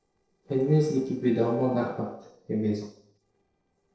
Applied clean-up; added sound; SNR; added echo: neural separator model SepFormer DNS4.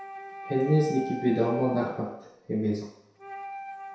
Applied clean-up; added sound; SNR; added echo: none; Wind instrument, woodwind instrument; 12 dB; reverberation time 0.7 s.